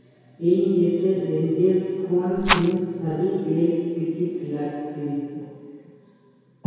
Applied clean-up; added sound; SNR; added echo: none; Rattle; 2 dB; reverberation time 2.0 s.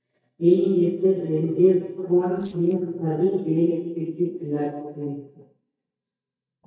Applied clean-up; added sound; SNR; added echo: neural mask model DeepFilterNet 3.